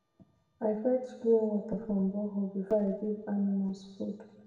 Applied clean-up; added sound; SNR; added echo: none; none; none; reverberation time 1.2 s.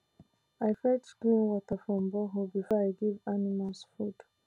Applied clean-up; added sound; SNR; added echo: none; none; none; none.